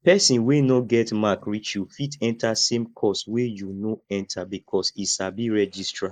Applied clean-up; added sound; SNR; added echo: neural mask model Resemble Enhance denoiser.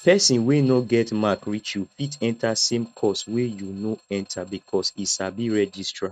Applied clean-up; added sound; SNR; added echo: neural mask model RNNoise.